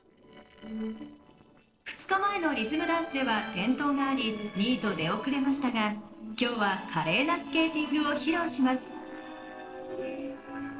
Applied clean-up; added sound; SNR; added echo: neural separator model SepFormer DNS4.